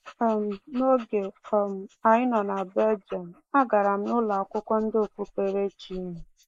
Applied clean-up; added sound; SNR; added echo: neural mask model Resemble Enhance denoiser.